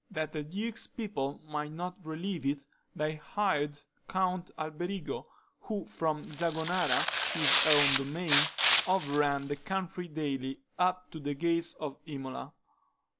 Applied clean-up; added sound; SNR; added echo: none; Tearing; -4 dB; none.